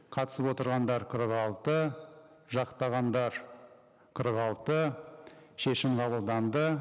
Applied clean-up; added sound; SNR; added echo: none; none; none; none.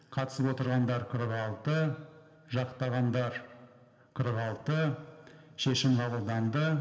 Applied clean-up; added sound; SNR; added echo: none; none; none; reverberation time 1.9 s.